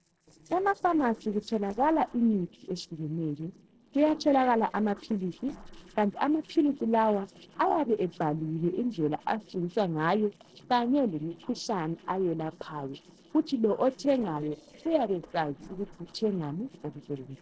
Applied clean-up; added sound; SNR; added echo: neural separator model SepFormer DNS4.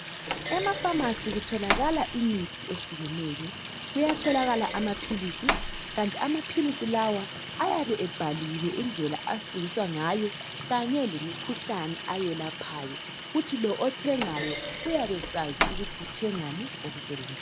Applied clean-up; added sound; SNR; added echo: none; Sink (filling or washing) / Water tap, faucet + Thump, thud; 4 dB; none.